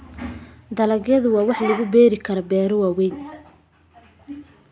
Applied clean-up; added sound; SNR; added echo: none; none; none; none.